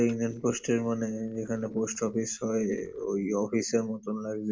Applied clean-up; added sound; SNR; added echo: neural separator model SepFormer DNS4.